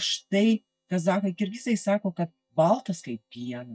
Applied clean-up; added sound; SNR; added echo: neural mask model DeepFilterNet 3.